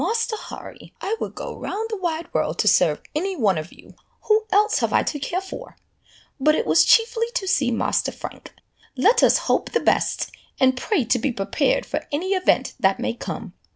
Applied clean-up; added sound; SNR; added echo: none; none; none; none.